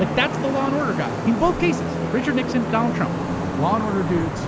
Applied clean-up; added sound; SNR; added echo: none; Traffic noise, roadway noise / Vehicle horn, car horn, honking; 2 dB; none.